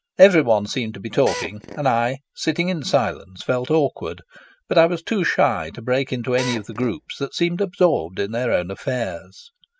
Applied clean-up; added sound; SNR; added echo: none; Drill; 11 dB; none.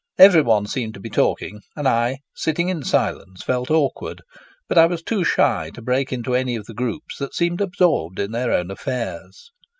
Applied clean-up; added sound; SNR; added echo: none; none; none; none.